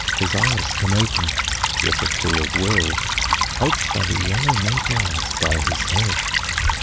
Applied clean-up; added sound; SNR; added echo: none; Stream / Trickle, dribble; -3 dB; none.